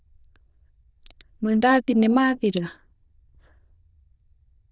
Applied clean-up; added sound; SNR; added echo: neural diffusion model UNIVERSE++.